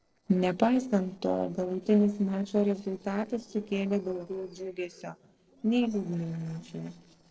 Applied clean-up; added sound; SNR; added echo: neural separator model SepFormer DNS4.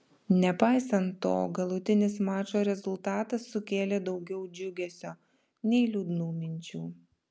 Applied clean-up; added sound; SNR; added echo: none; none; none; none.